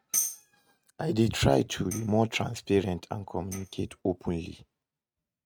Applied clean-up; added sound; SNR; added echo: neural mask model RNNoise.